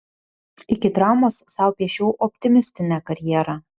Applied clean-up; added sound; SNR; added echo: none; none; none; none.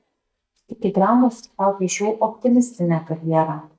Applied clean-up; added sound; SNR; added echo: neural mask model DeepFilterNet 3.